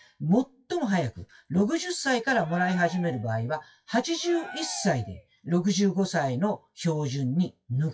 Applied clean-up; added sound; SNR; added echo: classical method WPE with log-MMSE.